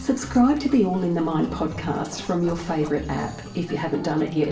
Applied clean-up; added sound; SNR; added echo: none; Zipper (clothing); 20 dB; reverberation time 0.8 s.